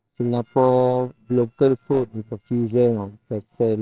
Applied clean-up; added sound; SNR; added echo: neural separator model SepFormer WHAMR!.